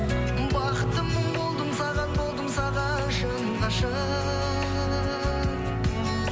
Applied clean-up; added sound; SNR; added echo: none; Bowed string instrument; 8 dB; none.